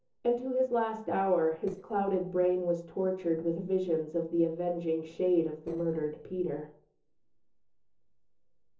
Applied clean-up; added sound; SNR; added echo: neural separator model SepFormer DNS4.